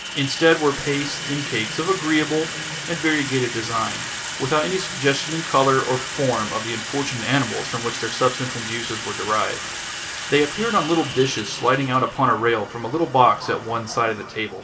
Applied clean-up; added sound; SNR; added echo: none; Sink (filling or washing) / Water tap, faucet; 8 dB; reverberation time 2.4 s.